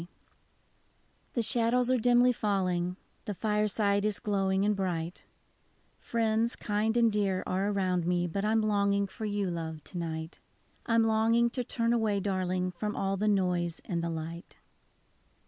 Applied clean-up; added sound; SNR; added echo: none; none; none; none.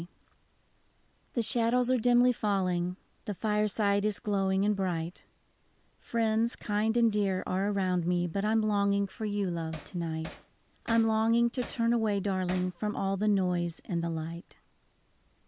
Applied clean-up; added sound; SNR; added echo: none; Hammer; 18 dB; none.